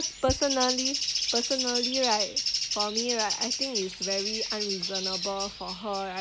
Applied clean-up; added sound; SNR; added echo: none; Bird; 0 dB; none.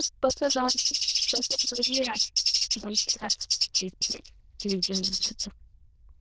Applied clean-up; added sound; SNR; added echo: neural diffusion model UNIVERSE++.